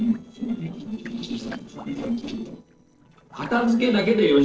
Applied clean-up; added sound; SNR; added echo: neural separator model SepFormer DNS4.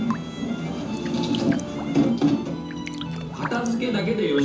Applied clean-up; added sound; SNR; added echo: none; Raindrop; 17 dB; reverberation time 0.9 s.